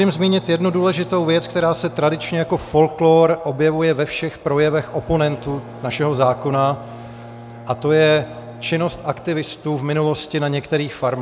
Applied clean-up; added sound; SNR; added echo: none; Bowed string instrument; 20 dB; none.